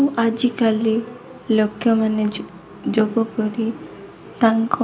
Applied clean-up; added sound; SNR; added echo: none; none; none; none.